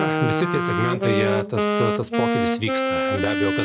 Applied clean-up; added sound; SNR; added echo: none; Wind instrument, woodwind instrument; -3 dB; none.